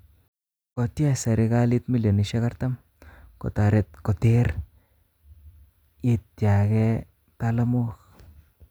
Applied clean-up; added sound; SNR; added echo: none; none; none; none.